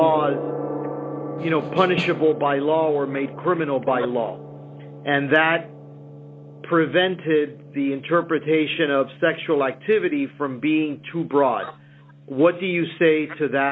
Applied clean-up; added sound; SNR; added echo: none; Snare drum + Gong; 12 dB; none.